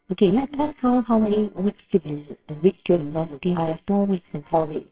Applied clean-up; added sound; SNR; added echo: neural separator model SepFormer WHAMR!.